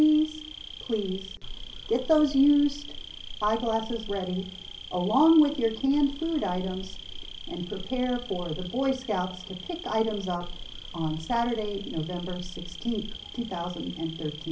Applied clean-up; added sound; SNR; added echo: none; Insect; 11 dB; reverberation time 0.5 s.